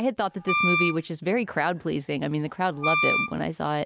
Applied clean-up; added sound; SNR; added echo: none; Wind instrument, woodwind instrument; -1 dB; none.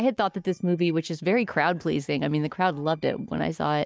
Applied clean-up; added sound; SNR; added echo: neural mask model DeepFilterNet 3.